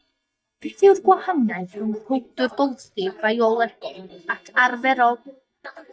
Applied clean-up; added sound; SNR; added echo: neural mask model DeepFilterNet 3.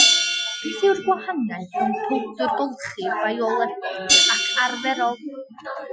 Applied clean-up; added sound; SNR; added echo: classical method Wiener filter.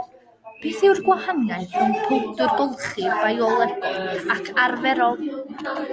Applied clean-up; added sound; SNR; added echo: none; none; none; none.